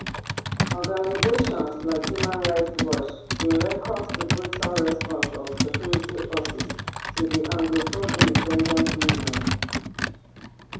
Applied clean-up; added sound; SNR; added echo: none; Computer keyboard; 0 dB; reverberation time 1.9 s.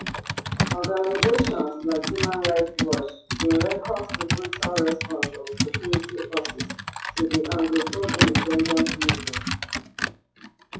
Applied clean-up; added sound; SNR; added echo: classical method WPE with log-MMSE.